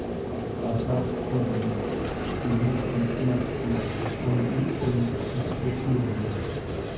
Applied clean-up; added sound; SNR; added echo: none; Vehicle; 1 dB; reverberation time 0.9 s.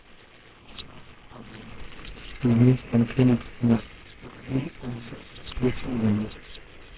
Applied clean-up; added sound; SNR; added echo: neural separator model SepFormer WHAMR!.